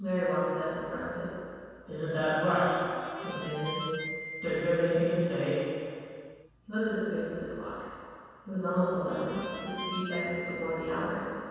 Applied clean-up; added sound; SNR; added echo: none; Harmonica; 8 dB; reverberation time 2.1 s.